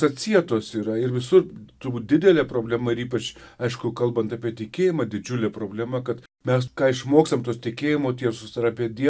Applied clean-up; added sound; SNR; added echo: none; none; none; none.